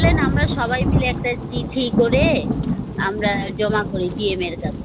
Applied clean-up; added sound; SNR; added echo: none; Thunder / Rain; -1 dB; none.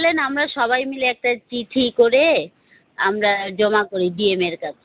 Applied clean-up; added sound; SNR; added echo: none; none; none; none.